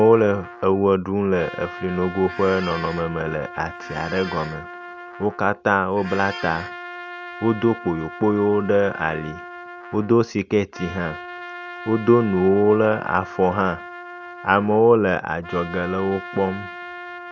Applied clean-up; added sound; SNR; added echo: none; Squeak + Trumpet; 14 dB; none.